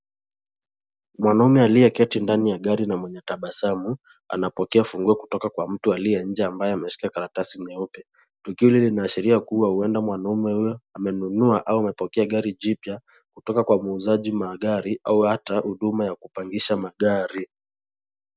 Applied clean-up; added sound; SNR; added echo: none; none; none; none.